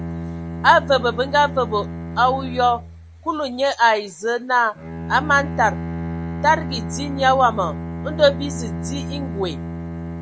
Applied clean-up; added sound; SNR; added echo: none; Bowed string instrument; 8 dB; none.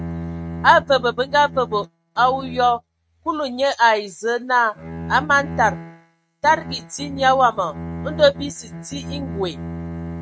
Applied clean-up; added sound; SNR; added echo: neural mask model RNNoise.